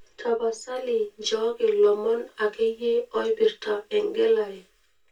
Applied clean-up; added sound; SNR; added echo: none; none; none; reverberation time 0.2 s.